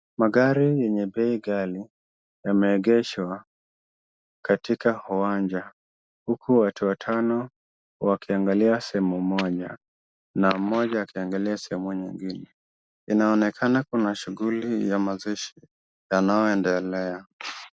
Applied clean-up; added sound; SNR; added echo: none; none; none; none.